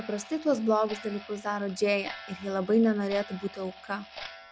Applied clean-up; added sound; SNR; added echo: none; Clock; 16 dB; none.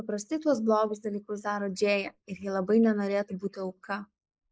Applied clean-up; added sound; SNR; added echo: neural mask model Resemble Enhance denoiser.